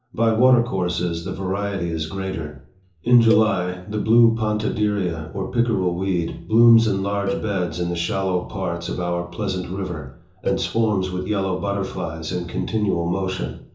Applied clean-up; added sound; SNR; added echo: neural separator model SepFormer DNS4.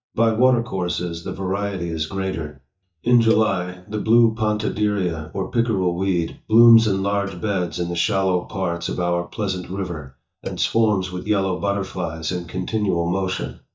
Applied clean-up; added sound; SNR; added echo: neural mask model DeepFilterNet 3.